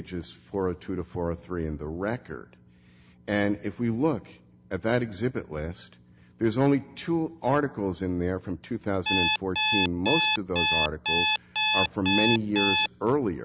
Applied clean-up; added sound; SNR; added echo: none; Alarm; -3 dB; none.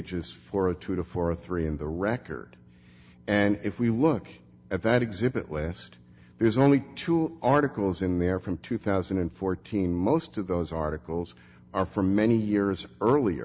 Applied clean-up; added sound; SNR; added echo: none; none; none; none.